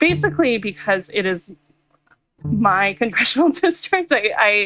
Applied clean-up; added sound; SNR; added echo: neural mask model RNNoise.